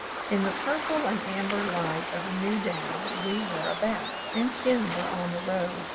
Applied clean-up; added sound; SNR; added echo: none; Waves, surf; 3 dB; reverberation time 1.5 s.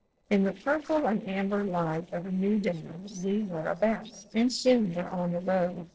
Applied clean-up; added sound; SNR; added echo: neural separator model SepFormer DNS4.